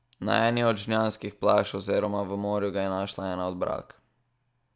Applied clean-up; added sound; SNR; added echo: none; none; none; none.